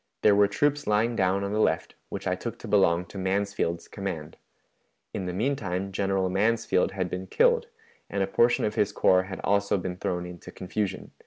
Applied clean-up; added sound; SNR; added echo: none; none; none; none.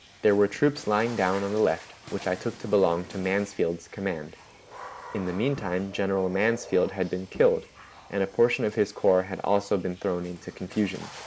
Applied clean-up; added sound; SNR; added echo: none; Bowed string instrument + Water / Splash, splatter; 19 dB; none.